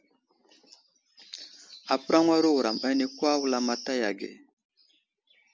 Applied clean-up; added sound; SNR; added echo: none; none; none; none.